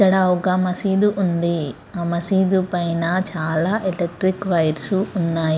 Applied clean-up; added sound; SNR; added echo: none; none; none; none.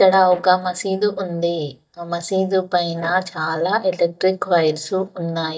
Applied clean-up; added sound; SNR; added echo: neural mask model DeepFilterNet 3.